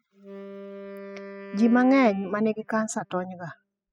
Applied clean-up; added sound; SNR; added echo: classical method spectral subtraction.